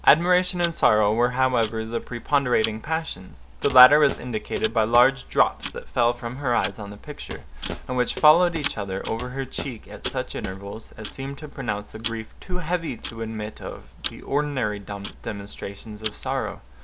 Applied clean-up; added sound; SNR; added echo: none; Walk, footsteps + Tick-tock; 12 dB; none.